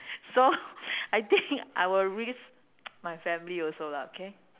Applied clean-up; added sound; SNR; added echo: none; none; none; none.